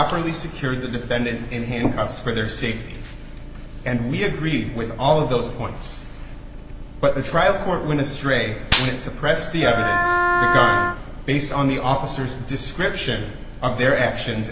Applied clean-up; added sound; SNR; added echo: none; Wind instrument, woodwind instrument + Gunshot, gunfire; -3 dB; none.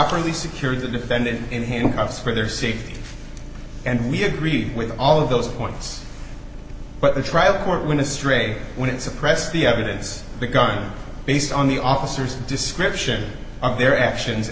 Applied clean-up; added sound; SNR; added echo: none; none; none; none.